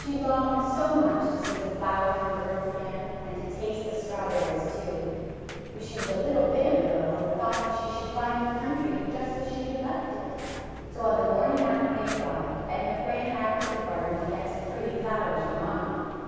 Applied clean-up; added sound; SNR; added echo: none; Fire; 11 dB; reverberation time 2.2 s.